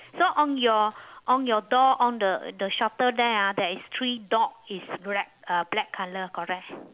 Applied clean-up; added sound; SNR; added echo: none; none; none; none.